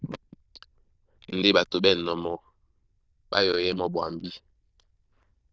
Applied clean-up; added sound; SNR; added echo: neural diffusion model UNIVERSE++.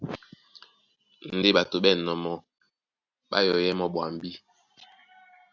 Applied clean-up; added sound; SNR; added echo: none; none; none; none.